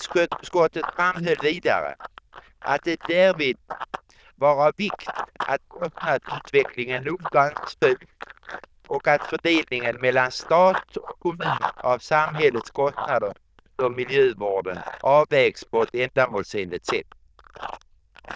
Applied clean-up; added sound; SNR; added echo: neural diffusion model UNIVERSE++.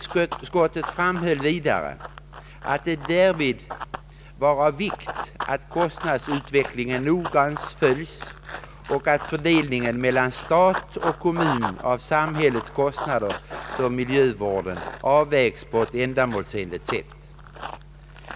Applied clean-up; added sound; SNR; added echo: none; Run; 12 dB; none.